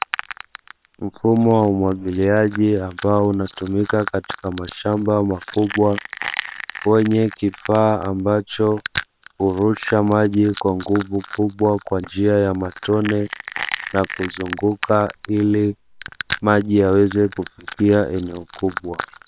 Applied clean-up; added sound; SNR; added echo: neural separator model SepFormer WHAM!.